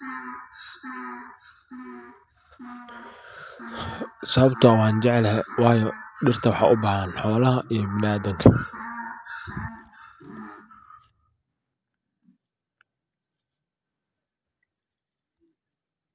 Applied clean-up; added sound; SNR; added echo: none; none; none; none.